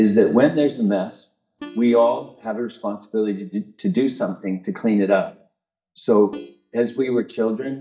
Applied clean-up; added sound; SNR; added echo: neural mask model DeepFilterNet 3.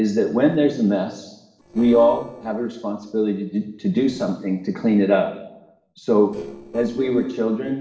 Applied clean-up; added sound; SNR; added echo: neural separator model SepFormer DNS4.